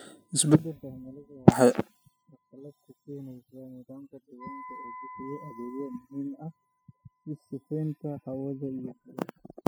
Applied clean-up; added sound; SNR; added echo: classical method spectral subtraction.